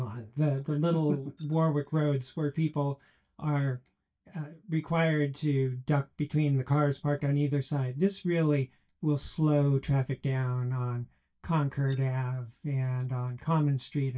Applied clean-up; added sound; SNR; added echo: neural mask model DeepFilterNet 3.